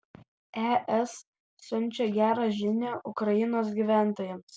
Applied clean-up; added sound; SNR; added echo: none; none; none; none.